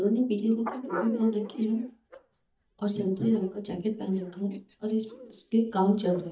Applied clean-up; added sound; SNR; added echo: neural mask model DeepFilterNet 3.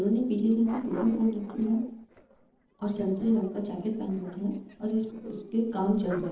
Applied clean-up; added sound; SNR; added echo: neural separator model SepFormer DNS4.